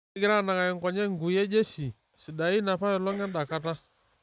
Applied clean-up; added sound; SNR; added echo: none; Cough; 19 dB; none.